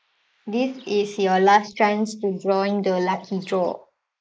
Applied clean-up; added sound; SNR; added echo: neural mask model Resemble Enhance denoiser.